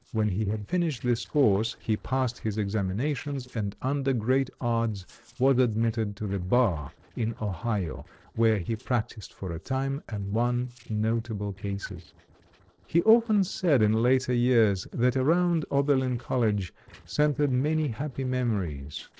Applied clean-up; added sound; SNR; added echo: neural separator model SepFormer DNS4.